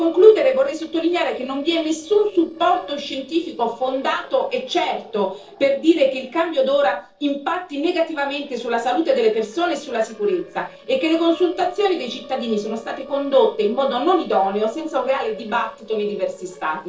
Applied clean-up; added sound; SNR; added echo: neural separator model SepFormer DNS4.